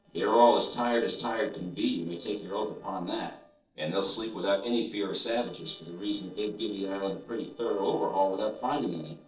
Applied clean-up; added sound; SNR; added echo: neural separator model SepFormer DNS4.